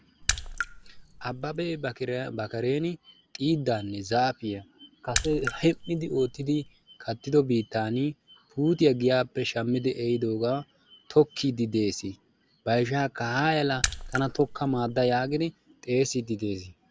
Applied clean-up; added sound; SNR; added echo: none; Raindrop / Splash, splatter; 8 dB; none.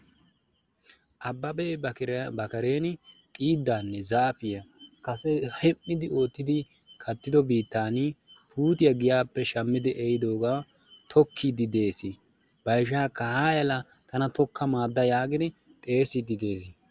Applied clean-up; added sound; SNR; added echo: none; none; none; none.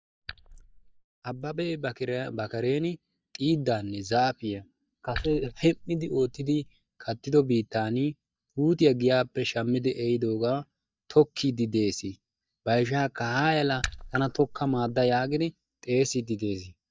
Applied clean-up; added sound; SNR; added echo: neural mask model DeepFilterNet 3.